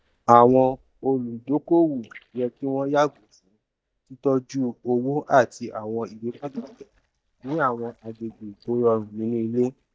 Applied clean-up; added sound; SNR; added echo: neural mask model DeepFilterNet 3.